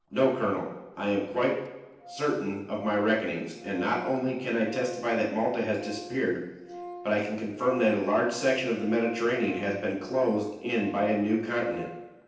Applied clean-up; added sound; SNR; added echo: none; Organ; 16 dB; reverberation time 0.9 s.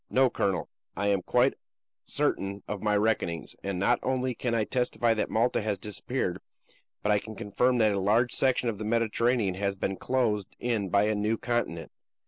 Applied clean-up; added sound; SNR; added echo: none; none; none; none.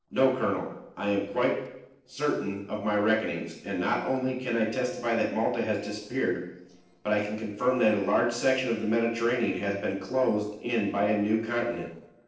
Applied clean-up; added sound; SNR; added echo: neural separator model SepFormer DNS4.